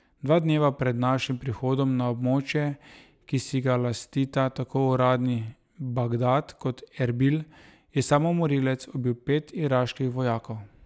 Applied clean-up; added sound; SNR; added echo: none; none; none; none.